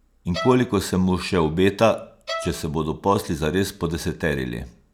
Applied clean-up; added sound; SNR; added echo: none; Bowed string instrument; 14 dB; none.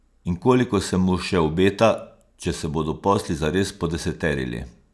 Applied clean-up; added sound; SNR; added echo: none; none; none; none.